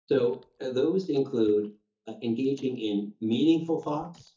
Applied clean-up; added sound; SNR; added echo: neural mask model DeepFilterNet 3.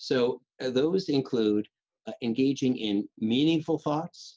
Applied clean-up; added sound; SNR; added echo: none; none; none; none.